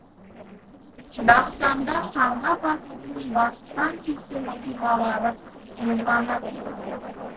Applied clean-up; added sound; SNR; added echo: neural separator model SepFormer DNS4.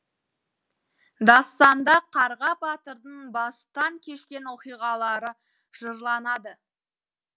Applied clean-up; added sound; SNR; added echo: none; none; none; none.